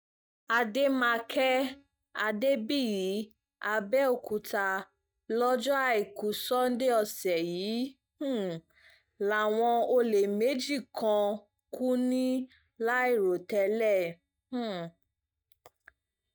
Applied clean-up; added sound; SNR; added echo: neural mask model DeepFilterNet 3.